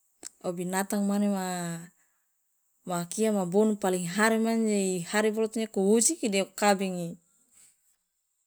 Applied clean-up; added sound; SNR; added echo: none; none; none; none.